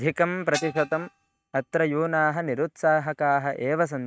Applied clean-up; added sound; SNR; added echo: neural mask model RNNoise.